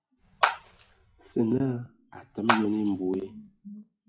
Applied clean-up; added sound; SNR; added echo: classical method WPE with log-MMSE.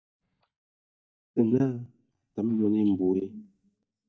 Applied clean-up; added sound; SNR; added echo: neural mask model DeepFilterNet 3.